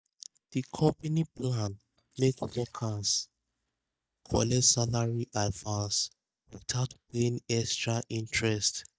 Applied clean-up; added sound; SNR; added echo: neural mask model DeepFilterNet 3.